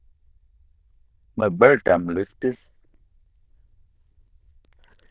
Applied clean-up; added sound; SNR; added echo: neural diffusion model UNIVERSE++.